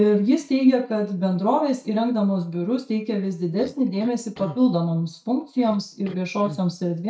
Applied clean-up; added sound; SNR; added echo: neural mask model DeepFilterNet 3.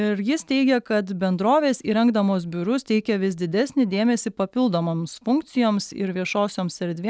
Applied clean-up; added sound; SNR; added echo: none; none; none; none.